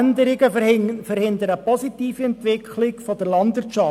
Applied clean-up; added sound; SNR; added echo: none; none; none; none.